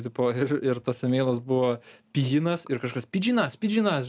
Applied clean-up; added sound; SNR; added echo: none; none; none; none.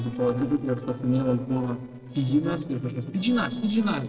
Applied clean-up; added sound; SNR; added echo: neural separator model SepFormer DNS4.